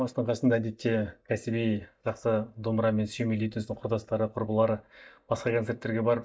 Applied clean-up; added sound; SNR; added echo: neural mask model DeepFilterNet 3.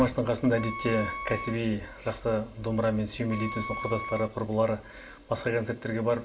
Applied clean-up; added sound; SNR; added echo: none; Wind instrument, woodwind instrument; 10 dB; reverberation time 0.4 s.